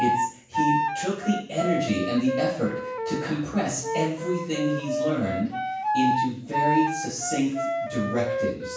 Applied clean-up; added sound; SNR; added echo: none; Wind instrument, woodwind instrument; 1 dB; reverberation time 0.7 s.